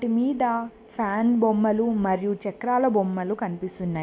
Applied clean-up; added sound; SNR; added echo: none; none; none; none.